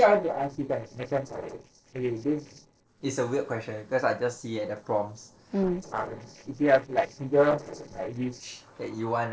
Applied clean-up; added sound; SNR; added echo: neural separator model SepFormer DNS4.